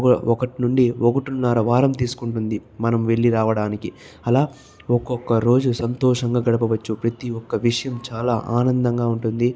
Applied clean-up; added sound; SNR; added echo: none; none; none; none.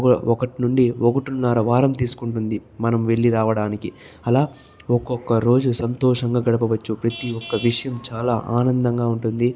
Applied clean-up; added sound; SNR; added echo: none; Traffic noise, roadway noise / Vehicle horn, car horn, honking; 19 dB; none.